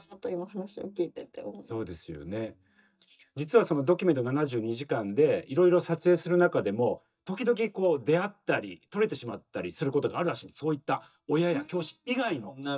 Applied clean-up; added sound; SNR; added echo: neural mask model DeepFilterNet 3.